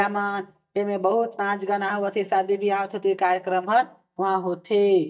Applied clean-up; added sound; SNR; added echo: neural mask model DeepFilterNet 3.